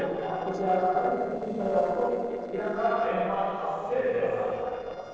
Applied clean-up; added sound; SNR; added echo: neural separator model SepFormer DNS4.